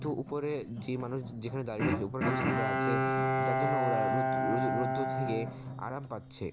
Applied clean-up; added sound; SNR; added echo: none; Bowed string instrument; -4 dB; none.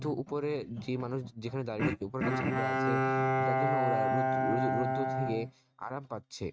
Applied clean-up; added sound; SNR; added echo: neural mask model RNNoise.